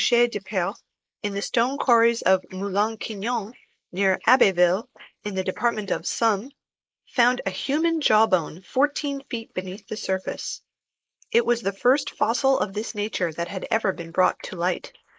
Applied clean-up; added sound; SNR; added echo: neural mask model Resemble Enhance denoiser.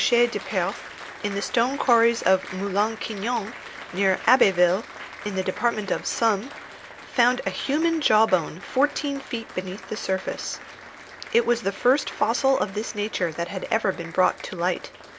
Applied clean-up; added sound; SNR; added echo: none; Applause; 16 dB; none.